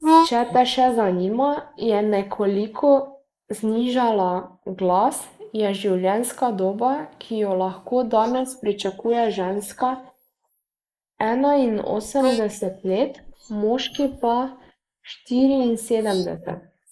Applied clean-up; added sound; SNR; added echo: neural mask model Resemble Enhance denoiser.